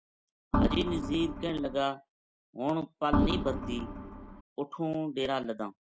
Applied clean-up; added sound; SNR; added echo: none; Organ; -2 dB; none.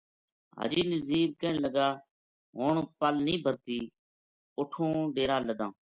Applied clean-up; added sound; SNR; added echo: none; none; none; none.